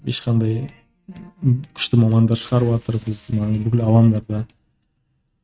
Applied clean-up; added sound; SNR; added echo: neural mask model RNNoise.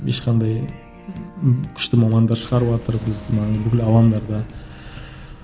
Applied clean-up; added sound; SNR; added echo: none; Boom; 19 dB; none.